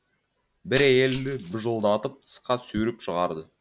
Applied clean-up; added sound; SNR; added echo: none; Shatter; 15 dB; none.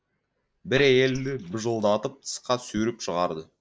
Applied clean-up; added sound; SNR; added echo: neural mask model Resemble Enhance denoiser.